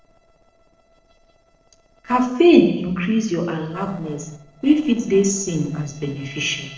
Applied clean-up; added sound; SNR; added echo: neural separator model SepFormer DNS4.